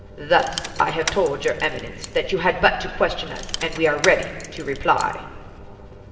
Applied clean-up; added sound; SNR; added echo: none; Rattle / Keys jangling; 12 dB; reverberation time 2.8 s.